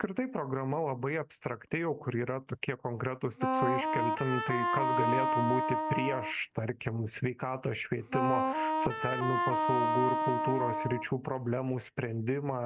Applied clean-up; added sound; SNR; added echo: none; Wind instrument, woodwind instrument; -3 dB; none.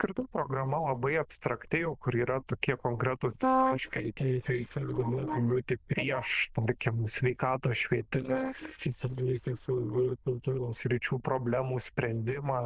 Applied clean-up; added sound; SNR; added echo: neural diffusion model UNIVERSE++.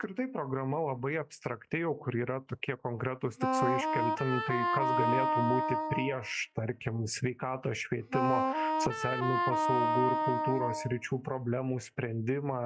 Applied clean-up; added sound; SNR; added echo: classical method log-MMSE.